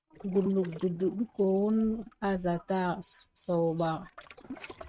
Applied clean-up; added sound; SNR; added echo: neural mask model RNNoise.